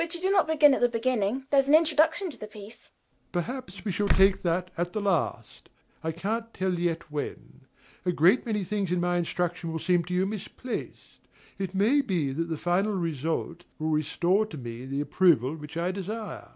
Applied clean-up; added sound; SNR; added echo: none; Slam; 2 dB; none.